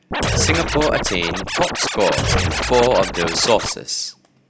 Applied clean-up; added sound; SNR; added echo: none; Thump, thud + Scratching (performance technique); 1 dB; none.